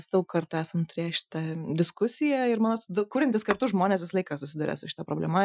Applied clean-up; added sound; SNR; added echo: classical method Wiener filter.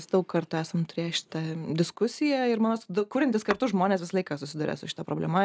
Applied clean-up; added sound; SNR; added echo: none; Tap / Glass; 13 dB; none.